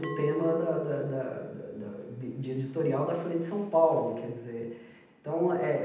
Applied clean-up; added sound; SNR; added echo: none; Glass; 15 dB; reverberation time 0.9 s.